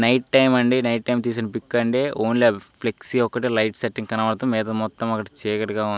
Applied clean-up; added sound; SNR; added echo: none; none; none; none.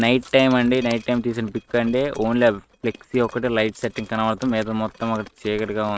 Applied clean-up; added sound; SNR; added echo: neural mask model RNNoise.